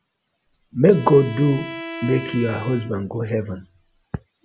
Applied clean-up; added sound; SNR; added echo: none; Bowed string instrument; 14 dB; none.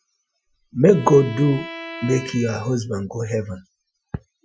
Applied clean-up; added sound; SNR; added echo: classical method Wiener filter.